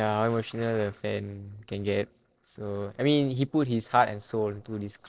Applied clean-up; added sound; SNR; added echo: neural separator model SepFormer DNS4.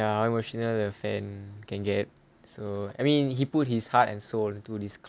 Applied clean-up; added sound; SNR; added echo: none; none; none; none.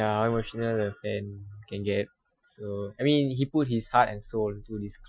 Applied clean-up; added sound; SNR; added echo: classical method Wiener filter.